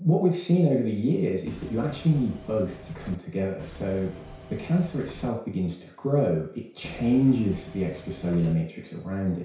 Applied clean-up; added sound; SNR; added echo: none; Engine / Mechanisms; 16 dB; reverberation time 0.6 s.